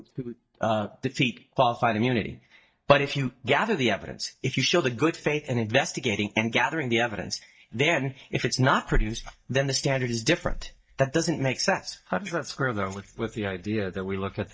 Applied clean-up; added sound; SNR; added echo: neural mask model DeepFilterNet 3.